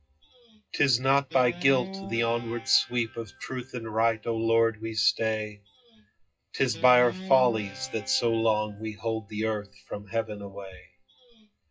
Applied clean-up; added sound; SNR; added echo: classical method WPE with log-MMSE.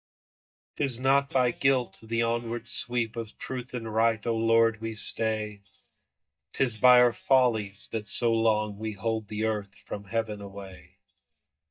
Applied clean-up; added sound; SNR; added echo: neural mask model DeepFilterNet 3.